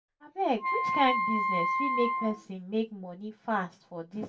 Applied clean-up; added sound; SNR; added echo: none; Wind instrument, woodwind instrument; -2 dB; reverberation time 0.1 s.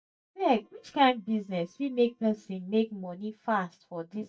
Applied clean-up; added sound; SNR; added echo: neural mask model DeepFilterNet 3.